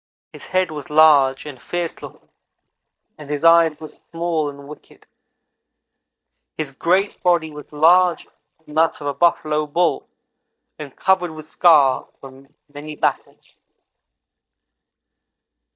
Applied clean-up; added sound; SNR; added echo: neural mask model DeepFilterNet 3.